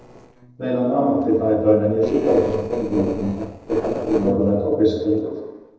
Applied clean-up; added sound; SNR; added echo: neural separator model SepFormer DNS4.